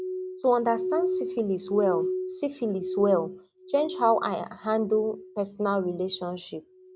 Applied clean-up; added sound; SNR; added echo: none; Glass; 7 dB; none.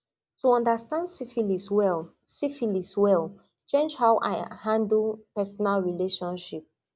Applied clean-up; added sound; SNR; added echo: none; none; none; none.